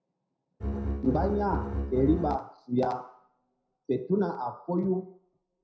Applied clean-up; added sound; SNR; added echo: none; Bowed string instrument; 1 dB; reverberation time 0.5 s.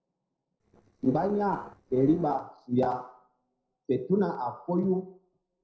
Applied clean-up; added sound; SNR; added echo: neural separator model SepFormer DNS4.